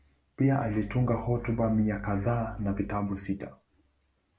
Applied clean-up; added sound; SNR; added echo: none; none; none; none.